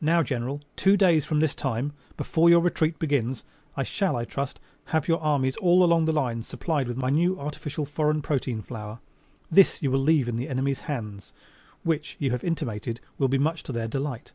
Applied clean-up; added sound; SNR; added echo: none; none; none; none.